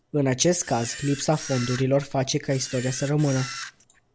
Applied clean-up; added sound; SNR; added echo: none; Camera; 13 dB; none.